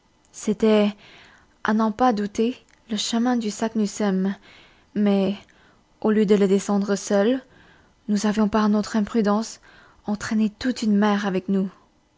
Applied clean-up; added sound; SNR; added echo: none; none; none; none.